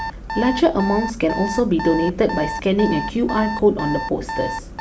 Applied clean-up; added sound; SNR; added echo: none; Alarm; 8 dB; none.